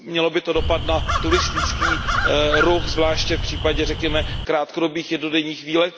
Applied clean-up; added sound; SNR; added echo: none; Crow; 0 dB; none.